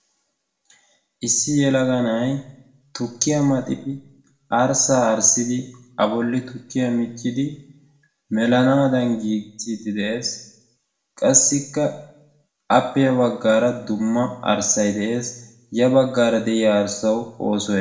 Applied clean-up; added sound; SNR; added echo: none; none; none; reverberation time 0.6 s.